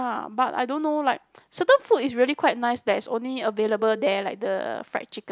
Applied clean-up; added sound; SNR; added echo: neural mask model Resemble Enhance denoiser.